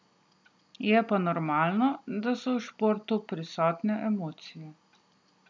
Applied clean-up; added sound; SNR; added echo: none; none; none; none.